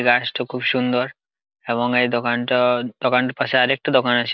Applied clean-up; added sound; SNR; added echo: none; none; none; none.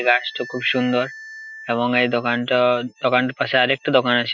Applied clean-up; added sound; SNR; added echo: classical method Wiener filter.